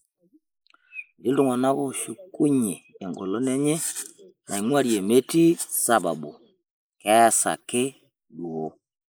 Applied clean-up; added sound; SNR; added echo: neural mask model Resemble Enhance denoiser.